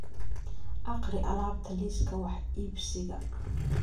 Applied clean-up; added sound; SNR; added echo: none; none; none; reverberation time 0.4 s.